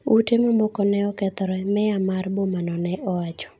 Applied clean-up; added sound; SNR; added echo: none; none; none; none.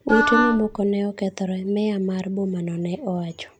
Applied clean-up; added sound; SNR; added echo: none; Wind instrument, woodwind instrument; 0 dB; none.